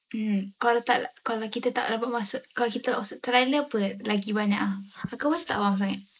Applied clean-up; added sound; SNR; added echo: neural mask model Resemble Enhance denoiser.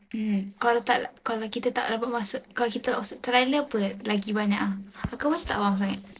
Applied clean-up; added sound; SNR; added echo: neural separator model SepFormer DNS4.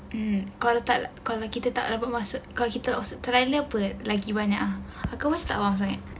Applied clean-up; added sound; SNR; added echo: none; none; none; none.